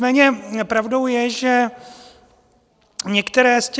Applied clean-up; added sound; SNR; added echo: none; none; none; none.